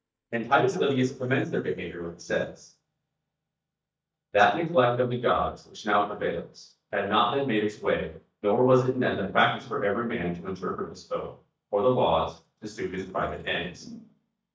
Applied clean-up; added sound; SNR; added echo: neural mask model DeepFilterNet 3.